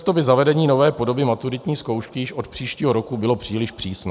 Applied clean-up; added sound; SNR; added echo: none; none; none; none.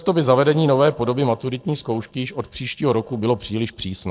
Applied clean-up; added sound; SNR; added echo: neural separator model SepFormer DNS4.